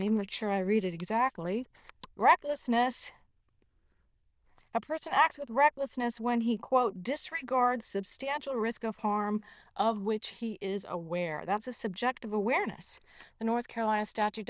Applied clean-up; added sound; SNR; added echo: neural diffusion model UNIVERSE++.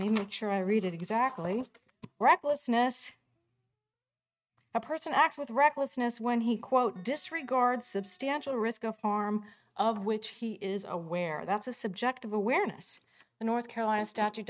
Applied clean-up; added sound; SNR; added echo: neural mask model RNNoise.